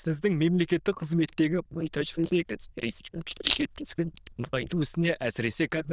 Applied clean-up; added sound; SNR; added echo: neural diffusion model UNIVERSE++.